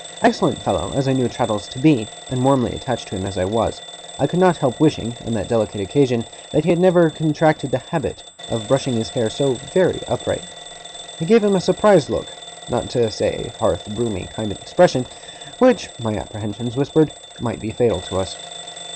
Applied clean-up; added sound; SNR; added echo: none; Alarm / Bell; 16 dB; none.